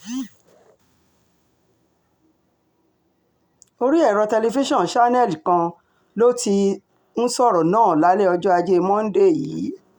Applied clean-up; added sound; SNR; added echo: none; none; none; none.